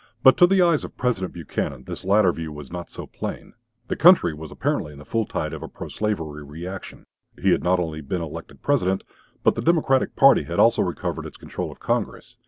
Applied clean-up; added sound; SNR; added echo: none; none; none; none.